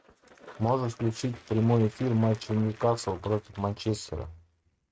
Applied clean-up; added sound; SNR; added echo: neural mask model RNNoise.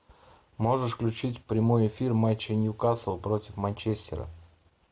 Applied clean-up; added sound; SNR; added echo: none; none; none; none.